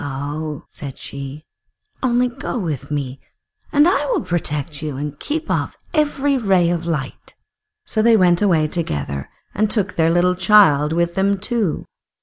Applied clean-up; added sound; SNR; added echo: none; none; none; none.